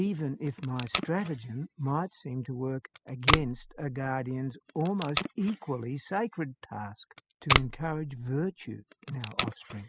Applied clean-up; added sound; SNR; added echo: classical method spectral subtraction.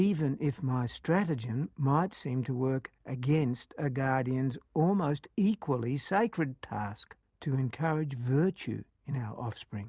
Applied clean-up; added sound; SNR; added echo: none; none; none; none.